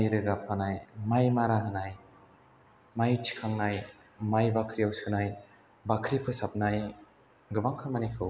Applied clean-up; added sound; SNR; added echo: none; none; none; none.